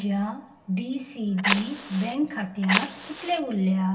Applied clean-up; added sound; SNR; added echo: none; Fire; 4 dB; reverberation time 0.2 s.